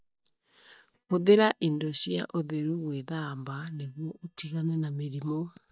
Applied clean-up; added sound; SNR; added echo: neural mask model DeepFilterNet 3.